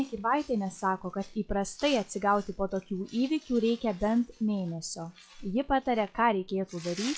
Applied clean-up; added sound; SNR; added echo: classical method log-MMSE.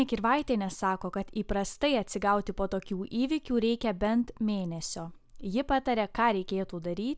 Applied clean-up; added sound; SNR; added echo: none; none; none; none.